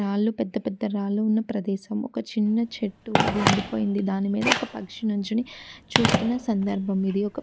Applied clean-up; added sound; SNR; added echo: none; Telephone; 4 dB; none.